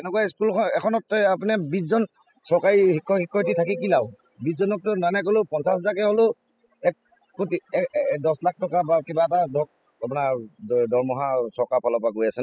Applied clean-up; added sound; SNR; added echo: classical method spectral subtraction.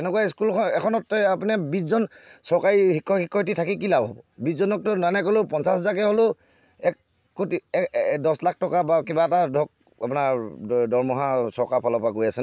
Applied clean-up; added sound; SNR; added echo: none; none; none; none.